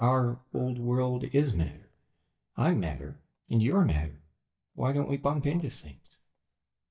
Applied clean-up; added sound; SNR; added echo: neural mask model DeepFilterNet 3.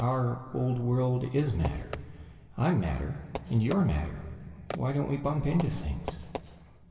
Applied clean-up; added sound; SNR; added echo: none; Fireworks; 16 dB; reverberation time 2.3 s.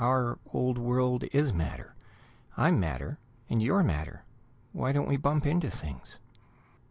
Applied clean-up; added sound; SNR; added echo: none; none; none; none.